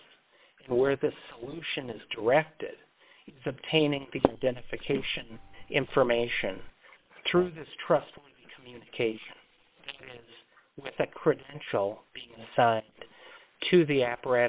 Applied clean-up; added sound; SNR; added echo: neural separator model SepFormer WHAM!.